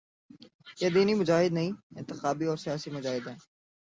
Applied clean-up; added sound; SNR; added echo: none; none; none; none.